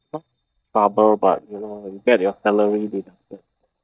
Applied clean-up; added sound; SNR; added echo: neural mask model DeepFilterNet 3.